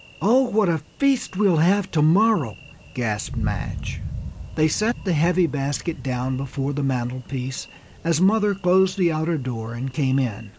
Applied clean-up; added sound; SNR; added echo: none; Thunder; 13 dB; none.